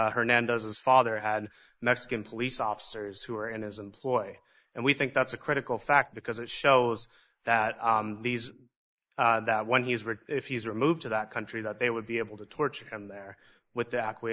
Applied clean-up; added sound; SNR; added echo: neural mask model Resemble Enhance denoiser.